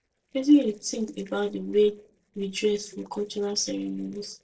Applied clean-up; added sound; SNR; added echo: neural separator model SepFormer DNS4.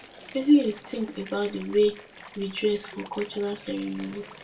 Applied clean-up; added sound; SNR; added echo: none; Water; 18 dB; reverberation time 0.2 s.